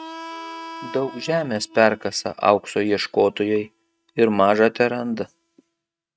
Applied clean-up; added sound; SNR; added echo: neural mask model RNNoise.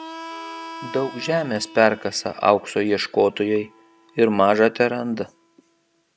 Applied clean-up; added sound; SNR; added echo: none; Harmonica; 18 dB; none.